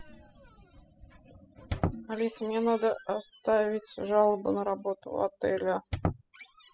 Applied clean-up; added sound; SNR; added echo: classical method spectral subtraction.